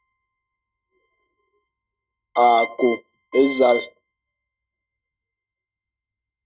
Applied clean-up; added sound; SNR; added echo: neural mask model RNNoise.